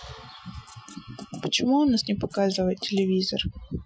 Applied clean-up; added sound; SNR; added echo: classical method Wiener filter.